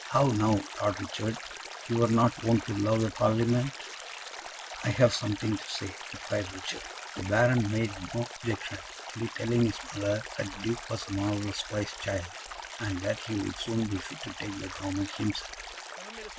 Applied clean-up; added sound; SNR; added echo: none; Stream; 11 dB; none.